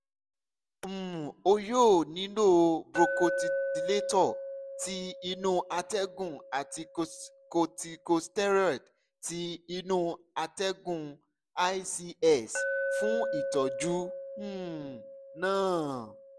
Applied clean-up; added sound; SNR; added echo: none; Glass; 8 dB; none.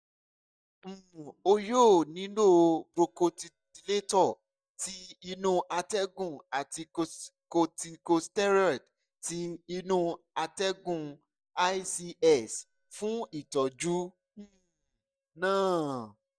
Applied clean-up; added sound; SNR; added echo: neural mask model DeepFilterNet 3.